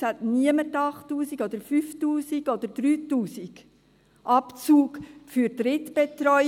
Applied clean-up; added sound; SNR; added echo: none; none; none; none.